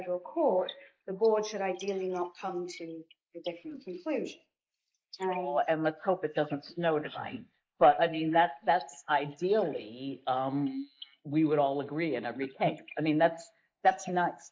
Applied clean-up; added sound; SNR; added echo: neural mask model Resemble Enhance denoiser.